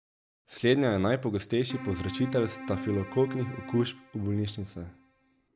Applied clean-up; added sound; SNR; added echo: none; Keyboard (musical); 11 dB; none.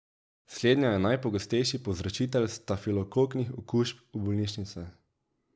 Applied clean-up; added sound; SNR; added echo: none; none; none; none.